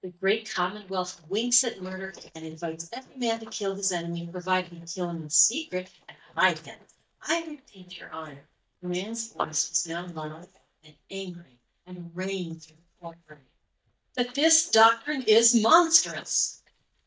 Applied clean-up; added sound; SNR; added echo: neural mask model DeepFilterNet 3.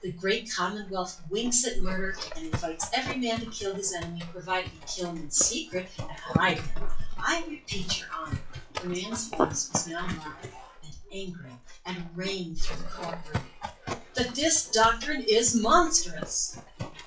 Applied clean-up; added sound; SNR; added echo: classical method WPE with log-MMSE.